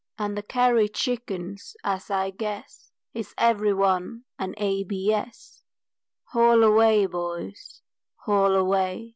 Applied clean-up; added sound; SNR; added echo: none; none; none; none.